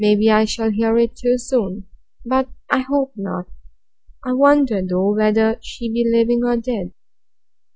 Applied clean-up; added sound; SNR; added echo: none; none; none; none.